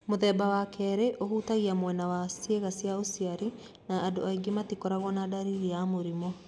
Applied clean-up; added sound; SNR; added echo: none; none; none; none.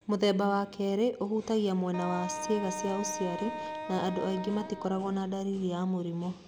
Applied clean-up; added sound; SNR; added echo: none; Wind instrument, woodwind instrument; 8 dB; none.